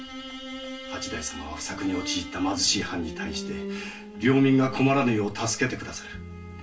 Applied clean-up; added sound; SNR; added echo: none; none; none; reverberation time 0.2 s.